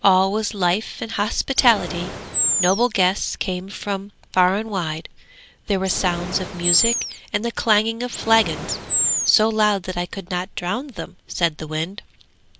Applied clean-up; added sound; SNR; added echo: none; Animal; 2 dB; none.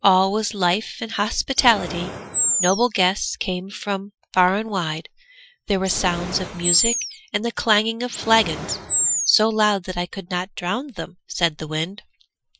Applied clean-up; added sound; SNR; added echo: classical method Wiener filter.